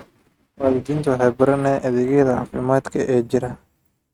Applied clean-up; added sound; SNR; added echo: neural mask model RNNoise.